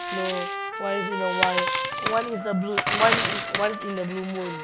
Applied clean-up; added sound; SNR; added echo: none; Coin (dropping) + Trumpet; -2 dB; none.